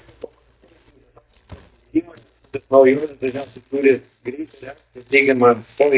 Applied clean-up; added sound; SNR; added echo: neural mask model DeepFilterNet 3.